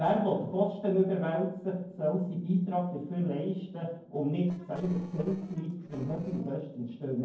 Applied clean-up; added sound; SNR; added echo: neural separator model SepFormer DNS4.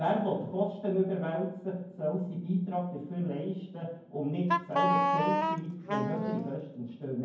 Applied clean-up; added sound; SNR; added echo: none; Wind instrument, woodwind instrument; -3 dB; reverberation time 0.9 s.